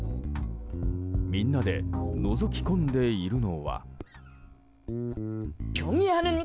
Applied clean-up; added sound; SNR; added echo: none; Bass guitar; 4 dB; none.